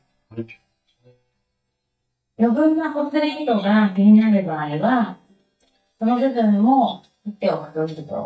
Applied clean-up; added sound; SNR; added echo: neural mask model DeepFilterNet 3.